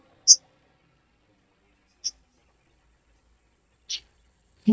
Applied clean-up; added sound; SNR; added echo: neural mask model DeepFilterNet 3.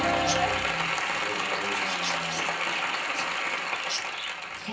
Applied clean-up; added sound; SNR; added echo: none; Chirp, tweet; 11 dB; reverberation time 0.6 s.